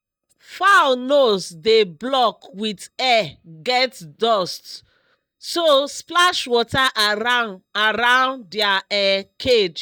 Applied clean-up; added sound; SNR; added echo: neural mask model DeepFilterNet 3.